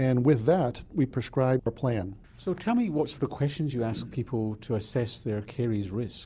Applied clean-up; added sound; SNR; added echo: none; none; none; none.